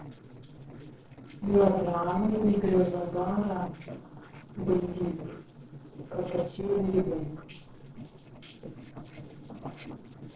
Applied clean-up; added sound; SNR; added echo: neural separator model SepFormer DNS4.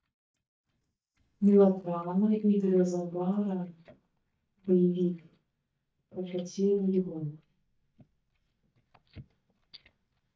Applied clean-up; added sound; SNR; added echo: neural mask model DeepFilterNet 3.